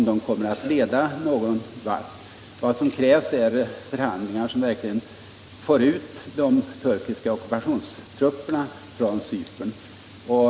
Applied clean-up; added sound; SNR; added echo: none; none; none; none.